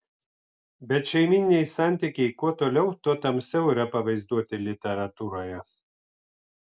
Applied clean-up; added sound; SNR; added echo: none; none; none; none.